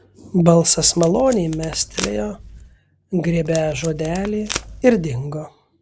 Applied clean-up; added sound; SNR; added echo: none; Packing tape, duct tape; 14 dB; none.